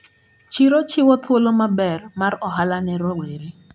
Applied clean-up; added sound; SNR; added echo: none; none; none; none.